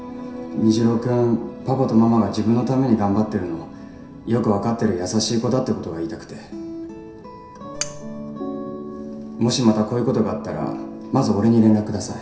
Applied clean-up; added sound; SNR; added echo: none; Cutlery, silverware; 11 dB; reverberation time 0.7 s.